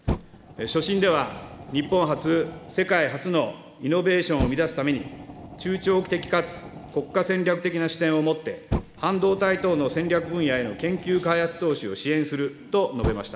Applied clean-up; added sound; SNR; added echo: none; Fire; 12 dB; none.